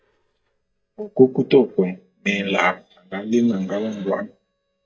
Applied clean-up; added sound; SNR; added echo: neural mask model DeepFilterNet 3.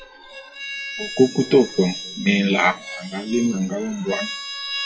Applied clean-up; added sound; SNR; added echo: classical method WPE with log-MMSE.